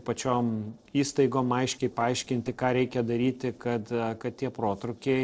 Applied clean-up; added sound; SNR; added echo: neural separator model SepFormer DNS4.